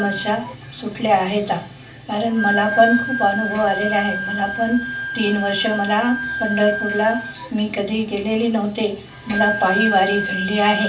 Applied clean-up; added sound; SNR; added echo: none; Wind instrument, woodwind instrument; 7 dB; reverberation time 0.2 s.